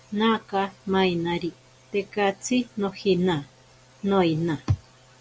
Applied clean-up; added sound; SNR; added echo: none; none; none; none.